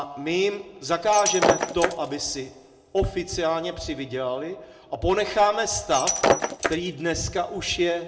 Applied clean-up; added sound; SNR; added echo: none; Shatter; 1 dB; reverberation time 0.5 s.